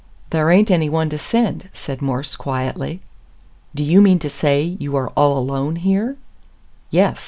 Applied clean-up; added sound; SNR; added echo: none; none; none; none.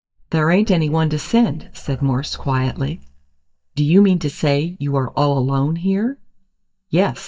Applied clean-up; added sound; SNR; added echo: neural mask model DeepFilterNet 3.